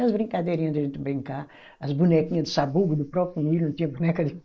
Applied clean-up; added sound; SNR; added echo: neural mask model Resemble Enhance denoiser.